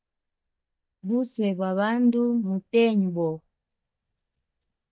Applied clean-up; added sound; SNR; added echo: neural mask model DeepFilterNet 3.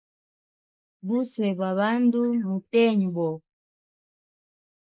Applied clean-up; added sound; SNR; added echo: neural mask model Resemble Enhance denoiser.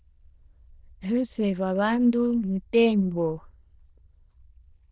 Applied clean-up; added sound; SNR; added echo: neural diffusion model UNIVERSE++.